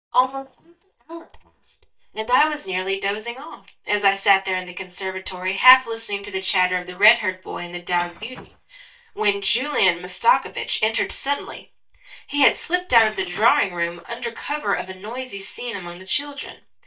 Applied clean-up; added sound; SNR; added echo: neural mask model DeepFilterNet 3.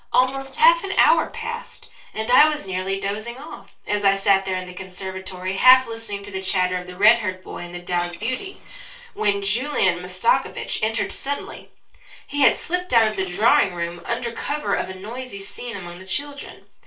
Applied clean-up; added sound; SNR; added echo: neural separator model SepFormer DNS4.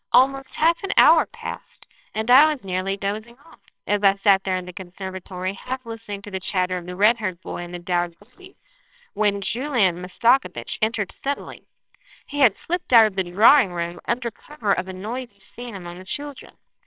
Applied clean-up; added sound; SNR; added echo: neural separator model SepFormer WHAMR!.